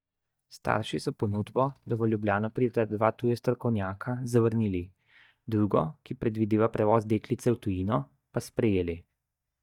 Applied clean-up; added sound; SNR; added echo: neural mask model DeepFilterNet 3.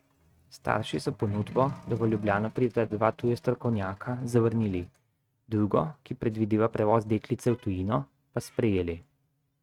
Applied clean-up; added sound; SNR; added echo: neural mask model RNNoise.